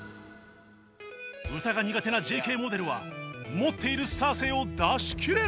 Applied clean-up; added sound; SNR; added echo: none; none; none; none.